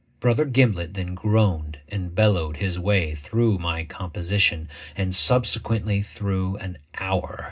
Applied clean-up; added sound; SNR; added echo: none; none; none; reverberation time 0.2 s.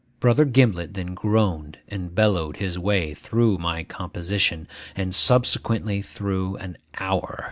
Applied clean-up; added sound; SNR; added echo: none; none; none; none.